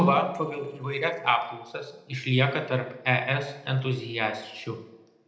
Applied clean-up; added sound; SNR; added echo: neural separator model SepFormer DNS4.